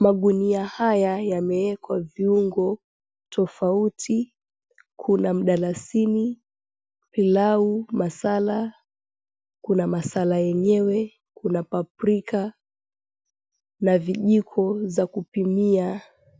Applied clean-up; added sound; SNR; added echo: none; none; none; none.